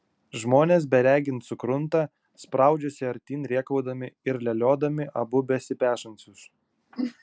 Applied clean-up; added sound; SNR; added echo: none; none; none; none.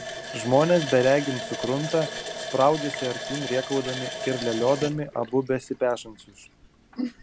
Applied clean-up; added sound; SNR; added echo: none; Water tap, faucet; 9 dB; none.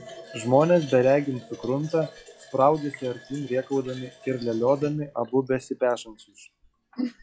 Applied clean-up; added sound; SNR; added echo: classical method log-MMSE.